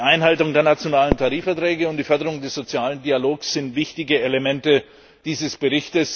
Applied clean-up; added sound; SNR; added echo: none; Fireworks; 15 dB; none.